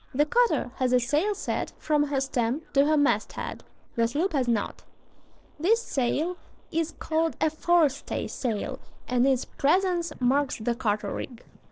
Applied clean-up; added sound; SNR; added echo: neural separator model SepFormer DNS4.